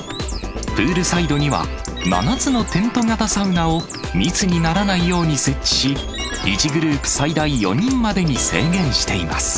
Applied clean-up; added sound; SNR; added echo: none; Bird; 17 dB; none.